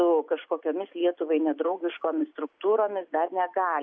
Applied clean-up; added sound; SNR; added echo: none; none; none; none.